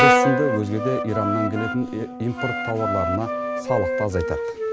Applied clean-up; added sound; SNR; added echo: none; Wind instrument, woodwind instrument + Brass instrument; -2 dB; none.